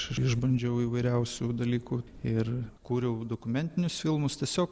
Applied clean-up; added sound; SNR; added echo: none; none; none; none.